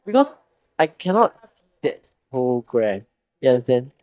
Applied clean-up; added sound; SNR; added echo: neural mask model DeepFilterNet 3.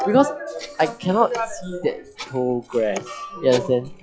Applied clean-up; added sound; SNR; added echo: classical method log-MMSE.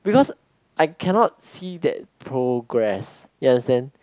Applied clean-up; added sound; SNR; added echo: none; none; none; none.